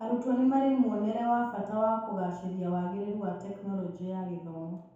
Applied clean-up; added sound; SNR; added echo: none; none; none; reverberation time 0.8 s.